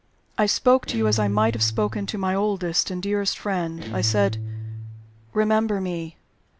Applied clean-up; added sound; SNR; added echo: none; Guitar; 8 dB; none.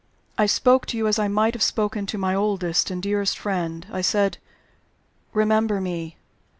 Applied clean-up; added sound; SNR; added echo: none; none; none; none.